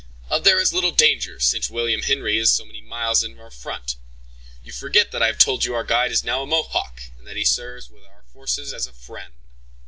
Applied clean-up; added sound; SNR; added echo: none; none; none; none.